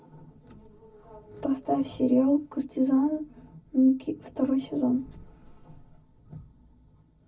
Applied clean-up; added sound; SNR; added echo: none; none; none; reverberation time 0.4 s.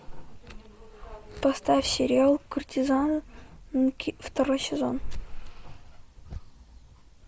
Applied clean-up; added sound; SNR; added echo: none; none; none; none.